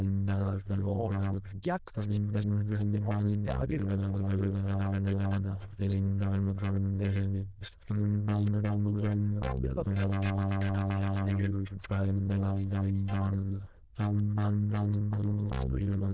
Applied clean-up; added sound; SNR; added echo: neural diffusion model UNIVERSE++.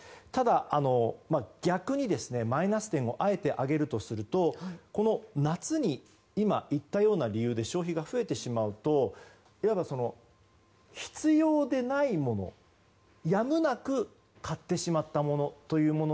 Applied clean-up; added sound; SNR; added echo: none; none; none; none.